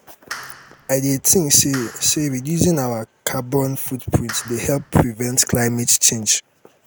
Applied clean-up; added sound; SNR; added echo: none; Clapping; 18 dB; none.